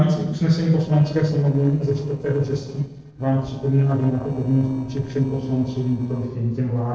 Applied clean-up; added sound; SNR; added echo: neural separator model SepFormer DNS4.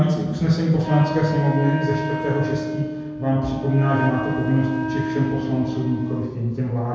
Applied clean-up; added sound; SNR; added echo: none; Wind instrument, woodwind instrument; 7 dB; reverberation time 1.2 s.